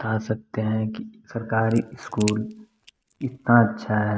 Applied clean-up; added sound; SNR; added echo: neural mask model RNNoise.